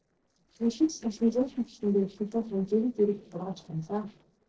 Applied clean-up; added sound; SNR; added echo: neural separator model SepFormer DNS4.